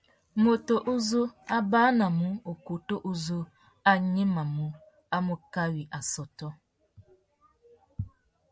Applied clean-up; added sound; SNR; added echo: none; none; none; none.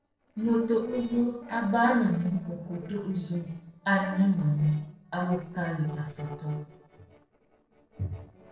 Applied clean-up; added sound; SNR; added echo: neural separator model SepFormer DNS4.